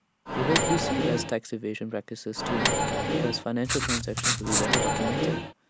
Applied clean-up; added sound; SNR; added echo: none; Writing + Microwave oven; -5 dB; none.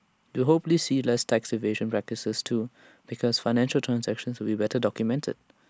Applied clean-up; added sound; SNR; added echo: none; none; none; none.